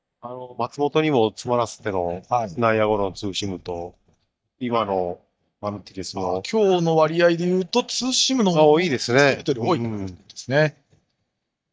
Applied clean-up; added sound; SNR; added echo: neural mask model DeepFilterNet 3.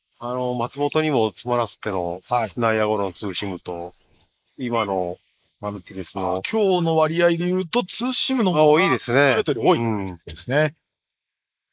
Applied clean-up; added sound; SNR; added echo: neural mask model Resemble Enhance denoiser.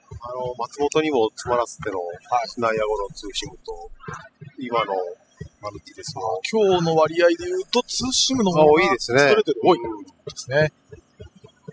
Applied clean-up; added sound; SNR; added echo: classical method spectral subtraction.